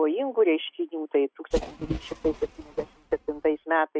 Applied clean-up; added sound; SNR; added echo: neural mask model RNNoise.